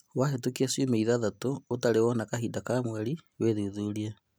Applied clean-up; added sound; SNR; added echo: none; none; none; none.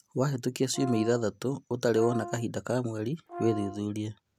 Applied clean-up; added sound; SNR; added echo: none; Brass instrument; 12 dB; none.